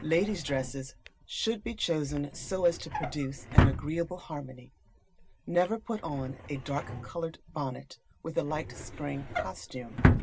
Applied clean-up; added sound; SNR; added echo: none; Drawer open or close; 0 dB; none.